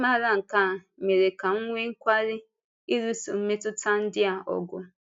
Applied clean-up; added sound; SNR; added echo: none; none; none; none.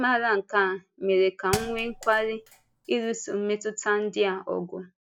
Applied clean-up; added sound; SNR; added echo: none; Thump, thud; 14 dB; none.